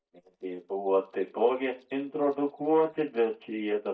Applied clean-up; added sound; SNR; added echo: neural mask model DeepFilterNet 3.